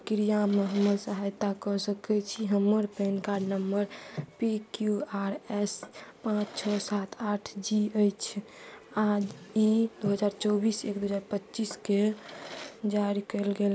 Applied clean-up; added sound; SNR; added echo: none; Drawer open or close; 20 dB; none.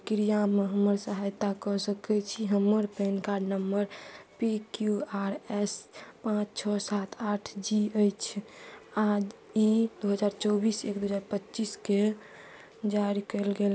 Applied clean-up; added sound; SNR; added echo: none; none; none; none.